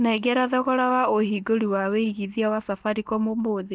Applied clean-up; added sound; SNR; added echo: neural mask model DeepFilterNet 3.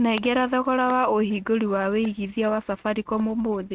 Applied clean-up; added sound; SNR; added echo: neural mask model RNNoise.